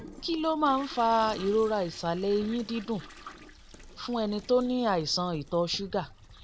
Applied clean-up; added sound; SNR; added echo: none; Coin (dropping) + Toilet flush; 18 dB; none.